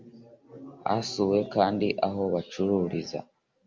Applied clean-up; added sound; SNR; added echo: none; none; none; none.